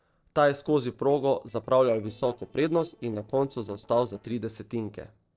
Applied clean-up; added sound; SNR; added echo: neural separator model SepFormer DNS4.